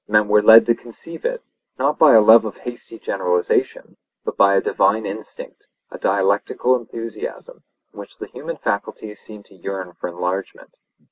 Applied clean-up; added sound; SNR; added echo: none; none; none; none.